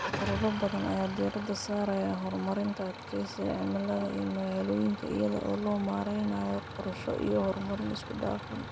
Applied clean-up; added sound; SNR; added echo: none; Idling / Engine starting; 9 dB; none.